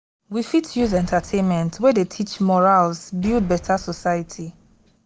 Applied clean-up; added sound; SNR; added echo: none; Slam; 18 dB; none.